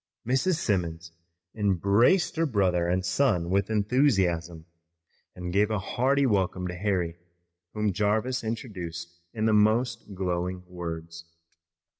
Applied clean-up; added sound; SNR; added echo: none; none; none; none.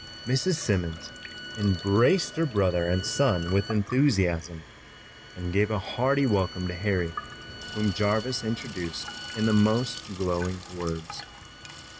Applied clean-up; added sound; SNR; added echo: none; Bowed string instrument + Sink (filling or washing) / Water tap, faucet; 13 dB; none.